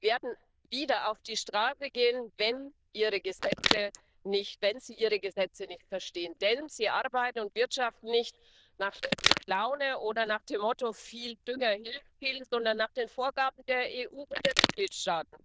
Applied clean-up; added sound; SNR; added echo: neural diffusion model UNIVERSE++.